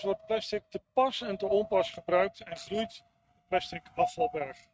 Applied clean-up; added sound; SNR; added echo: neural mask model RNNoise.